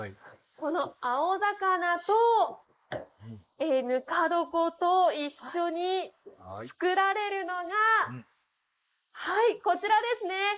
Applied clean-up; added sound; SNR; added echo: neural mask model Resemble Enhance denoiser.